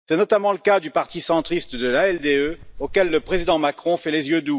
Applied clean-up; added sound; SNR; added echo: neural mask model DeepFilterNet 3.